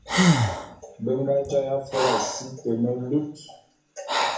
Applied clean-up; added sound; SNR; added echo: none; Breathing; -1 dB; reverberation time 0.7 s.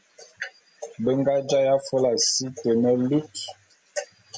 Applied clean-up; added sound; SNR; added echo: none; none; none; none.